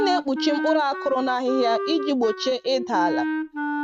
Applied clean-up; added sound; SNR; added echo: neural mask model RNNoise.